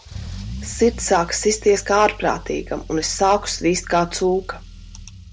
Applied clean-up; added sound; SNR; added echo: none; Engine starting / Accelerating, revving, vroom / Car; 14 dB; none.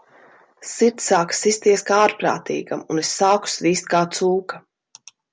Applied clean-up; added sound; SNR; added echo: none; none; none; none.